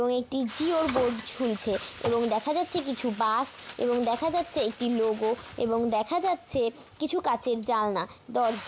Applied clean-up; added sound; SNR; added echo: none; Frying (food); 14 dB; none.